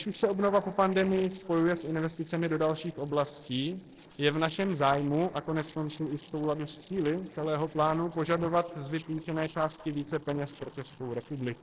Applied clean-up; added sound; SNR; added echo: neural separator model SepFormer DNS4.